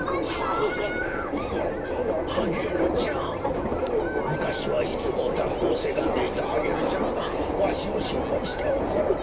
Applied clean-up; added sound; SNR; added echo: none; Subway, metro, underground; -3 dB; reverberation time 0.8 s.